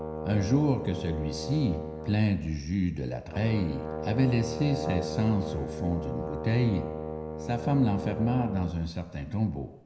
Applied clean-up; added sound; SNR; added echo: none; Brass instrument; 8 dB; reverberation time 0.9 s.